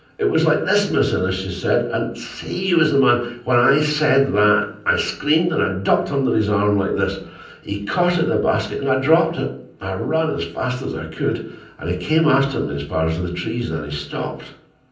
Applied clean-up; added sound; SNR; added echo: none; none; none; reverberation time 0.6 s.